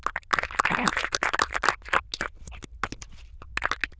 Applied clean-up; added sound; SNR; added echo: neural diffusion model UNIVERSE++.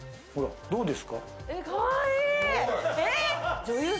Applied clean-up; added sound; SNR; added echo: none; none; none; none.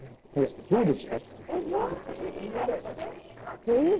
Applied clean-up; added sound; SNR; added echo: neural separator model SepFormer DNS4.